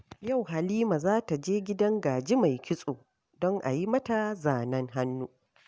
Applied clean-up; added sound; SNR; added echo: none; none; none; none.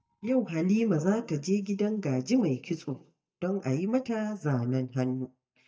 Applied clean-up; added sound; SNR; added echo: neural mask model DeepFilterNet 3.